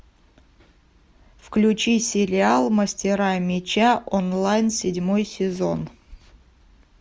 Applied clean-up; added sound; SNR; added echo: none; none; none; none.